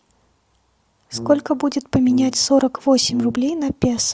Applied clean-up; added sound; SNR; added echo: none; Brass instrument; 15 dB; none.